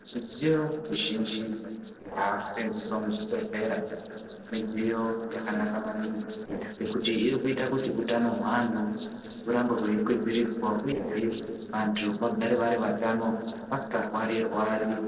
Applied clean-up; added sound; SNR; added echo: neural separator model SepFormer DNS4.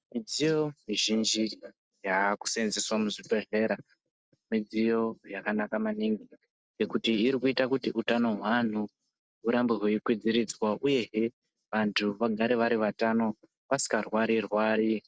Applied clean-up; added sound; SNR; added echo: none; none; none; none.